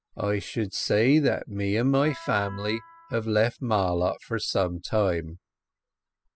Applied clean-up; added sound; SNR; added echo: classical method spectral subtraction.